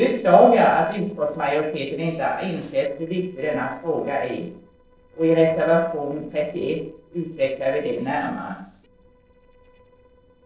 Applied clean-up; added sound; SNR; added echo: neural separator model SepFormer DNS4.